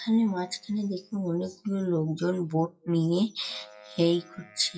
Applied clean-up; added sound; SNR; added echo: classical method WPE with log-MMSE.